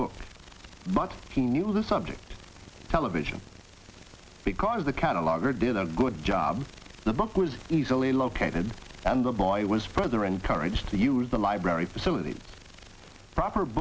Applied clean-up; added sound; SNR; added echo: none; none; none; none.